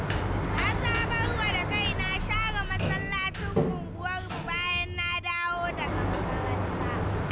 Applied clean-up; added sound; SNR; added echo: none; Sliding door; -2 dB; none.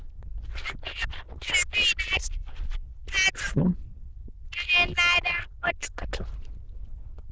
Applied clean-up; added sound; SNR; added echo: neural diffusion model UNIVERSE++.